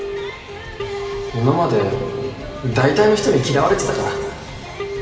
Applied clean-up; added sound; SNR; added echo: none; Telephone; 9 dB; reverberation time 2.3 s.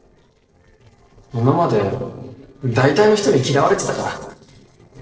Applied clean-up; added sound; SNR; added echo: neural separator model SepFormer DNS4.